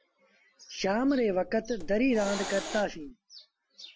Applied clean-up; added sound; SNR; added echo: none; Hiss; 10 dB; none.